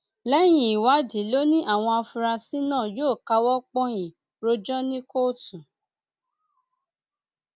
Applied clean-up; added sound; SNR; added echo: none; none; none; none.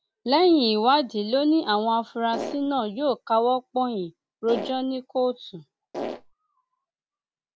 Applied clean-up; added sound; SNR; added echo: none; Fart; 8 dB; none.